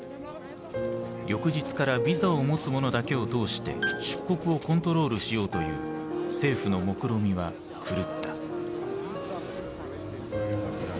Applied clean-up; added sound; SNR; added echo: none; Piano; 10 dB; none.